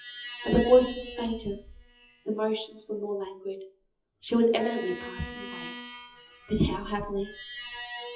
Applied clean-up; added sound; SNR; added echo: classical method WPE with log-MMSE.